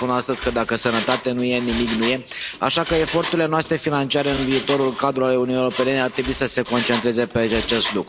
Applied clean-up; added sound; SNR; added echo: none; Mechanisms; 11 dB; none.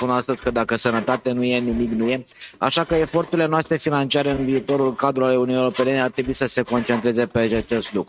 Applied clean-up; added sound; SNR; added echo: neural mask model RNNoise.